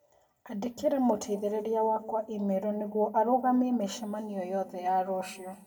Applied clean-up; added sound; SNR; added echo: none; none; none; reverberation time 2.0 s.